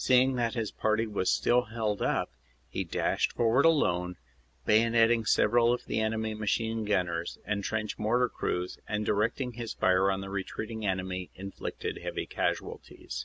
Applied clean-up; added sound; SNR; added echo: none; none; none; none.